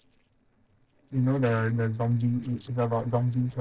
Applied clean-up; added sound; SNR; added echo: neural separator model SepFormer DNS4.